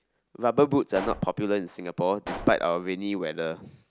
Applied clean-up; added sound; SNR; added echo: none; Explosion; 14 dB; none.